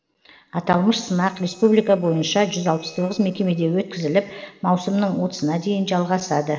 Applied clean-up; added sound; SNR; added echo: neural separator model SepFormer DNS4.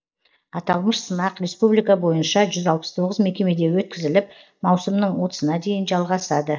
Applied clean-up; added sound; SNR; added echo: neural mask model DeepFilterNet 3.